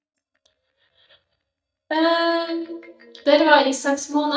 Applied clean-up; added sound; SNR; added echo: neural mask model DeepFilterNet 3.